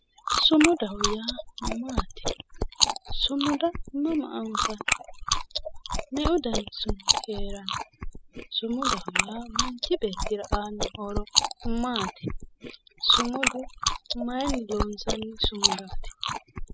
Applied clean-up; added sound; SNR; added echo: classical method spectral subtraction.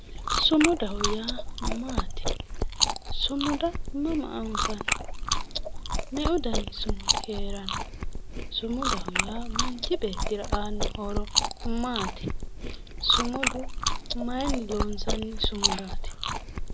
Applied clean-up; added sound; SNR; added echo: none; Chewing, mastication; -3 dB; none.